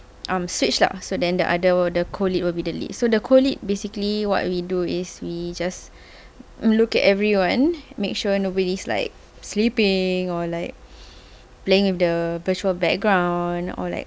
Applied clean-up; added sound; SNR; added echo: none; none; none; none.